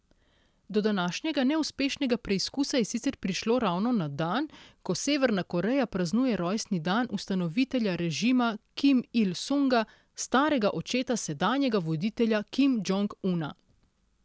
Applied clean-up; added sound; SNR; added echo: none; none; none; none.